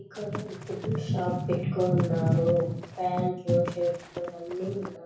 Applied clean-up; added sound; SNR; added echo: none; Walk, footsteps / Run; 16 dB; reverberation time 0.6 s.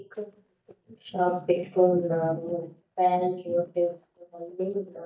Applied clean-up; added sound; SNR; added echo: neural mask model DeepFilterNet 3.